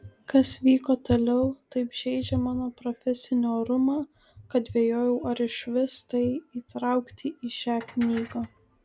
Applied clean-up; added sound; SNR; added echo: none; Dishes, pots, and pans; 20 dB; none.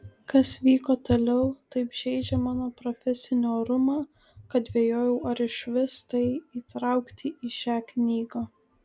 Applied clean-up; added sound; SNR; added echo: none; none; none; none.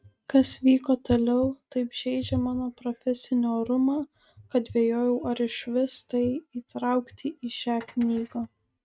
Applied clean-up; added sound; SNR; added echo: neural mask model RNNoise.